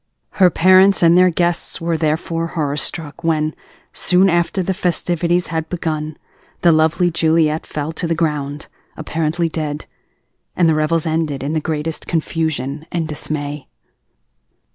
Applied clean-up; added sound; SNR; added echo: none; none; none; none.